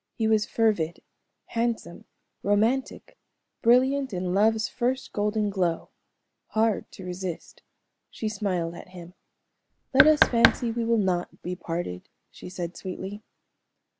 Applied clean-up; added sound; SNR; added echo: none; Knock; -2 dB; none.